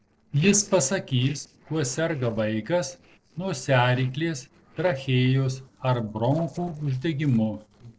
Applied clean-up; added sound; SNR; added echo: neural separator model SepFormer DNS4.